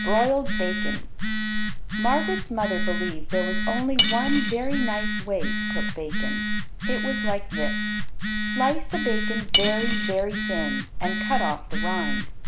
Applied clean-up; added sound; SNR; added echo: none; Telephone + Cutlery, silverware / Dishes, pots, and pans; -4 dB; none.